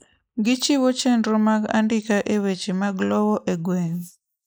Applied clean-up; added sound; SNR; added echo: neural mask model Resemble Enhance denoiser.